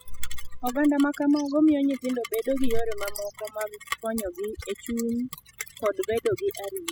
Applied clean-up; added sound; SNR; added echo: classical method spectral subtraction.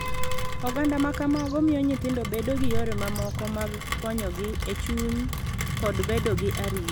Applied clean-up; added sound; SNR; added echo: none; Rain + Piano; 0 dB; none.